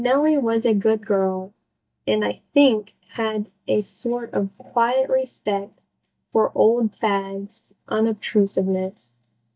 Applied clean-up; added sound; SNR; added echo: neural mask model DeepFilterNet 3.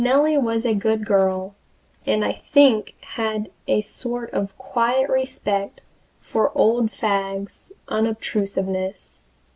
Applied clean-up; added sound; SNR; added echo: none; none; none; none.